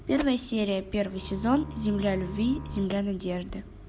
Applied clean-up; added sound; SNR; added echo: none; Bowed string instrument; 11 dB; none.